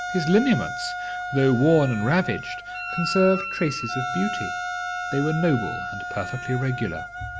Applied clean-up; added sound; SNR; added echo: none; Wind instrument, woodwind instrument + Wind instrument, woodwind instrument; 6 dB; none.